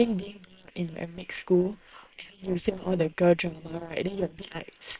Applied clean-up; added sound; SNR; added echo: neural separator model SepFormer WHAM!.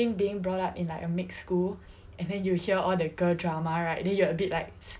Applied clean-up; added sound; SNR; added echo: none; none; none; none.